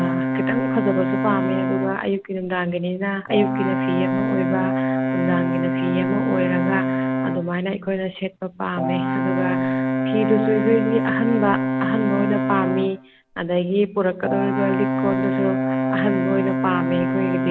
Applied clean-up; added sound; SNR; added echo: none; Brass instrument; -1 dB; none.